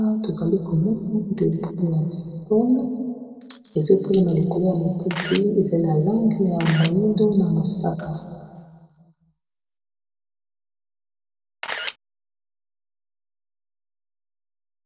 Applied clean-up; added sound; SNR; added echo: none; Camera; 6 dB; reverberation time 1.7 s.